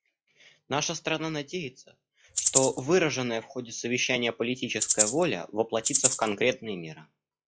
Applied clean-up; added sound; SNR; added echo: classical method log-MMSE.